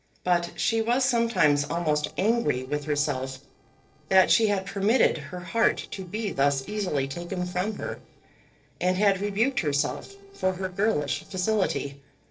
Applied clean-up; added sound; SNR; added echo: neural separator model SepFormer DNS4.